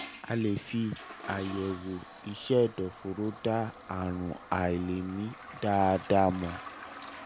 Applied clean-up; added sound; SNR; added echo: none; Toilet flush; 15 dB; none.